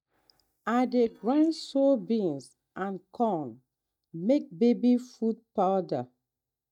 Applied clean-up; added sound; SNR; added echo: neural mask model DeepFilterNet 3.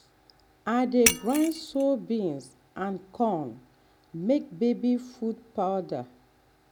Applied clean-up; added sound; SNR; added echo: none; Shatter; 1 dB; none.